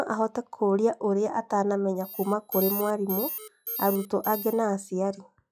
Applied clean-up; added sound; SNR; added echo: classical method log-MMSE.